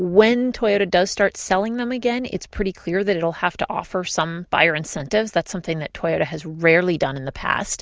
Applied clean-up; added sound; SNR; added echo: none; none; none; none.